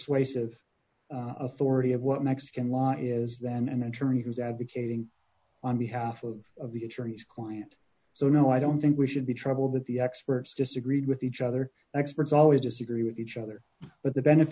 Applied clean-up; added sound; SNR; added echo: none; none; none; none.